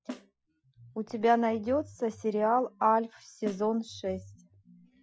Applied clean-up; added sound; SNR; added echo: classical method Wiener filter.